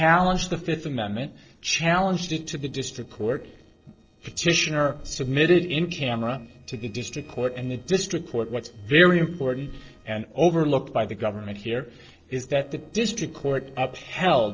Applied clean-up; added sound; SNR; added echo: neural separator model SepFormer DNS4.